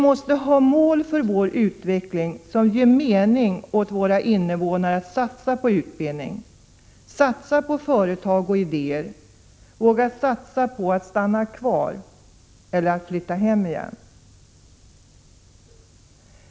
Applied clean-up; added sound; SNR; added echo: none; none; none; none.